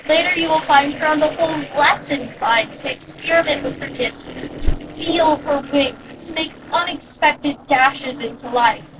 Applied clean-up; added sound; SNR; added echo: neural separator model SepFormer DNS4.